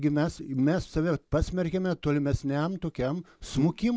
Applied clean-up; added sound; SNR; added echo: none; none; none; none.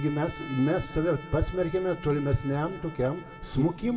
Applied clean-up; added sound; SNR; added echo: none; Trumpet; 17 dB; reverberation time 1.0 s.